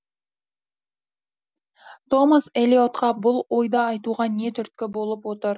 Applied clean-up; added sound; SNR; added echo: none; none; none; none.